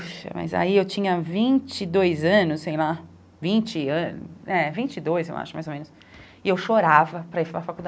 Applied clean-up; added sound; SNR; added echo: none; none; none; none.